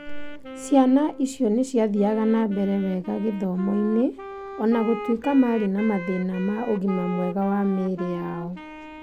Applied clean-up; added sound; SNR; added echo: none; Wind instrument, woodwind instrument; 13 dB; none.